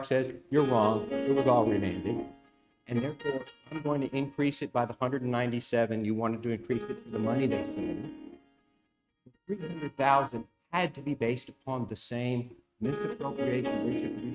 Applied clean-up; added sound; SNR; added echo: neural mask model RNNoise.